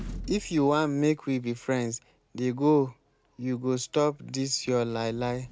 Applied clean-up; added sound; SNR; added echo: none; Sliding door; 19 dB; none.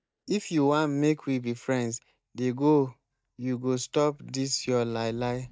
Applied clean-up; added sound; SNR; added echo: neural mask model DeepFilterNet 3.